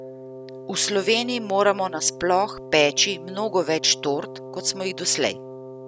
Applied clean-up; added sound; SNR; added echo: none; Wind instrument, woodwind instrument; 15 dB; none.